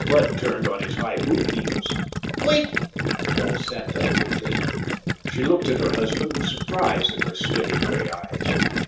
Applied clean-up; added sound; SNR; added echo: none; Gurgling; -1 dB; reverberation time 0.7 s.